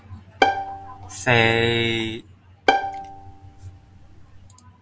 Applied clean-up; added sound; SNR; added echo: none; Bowed string instrument; 1 dB; none.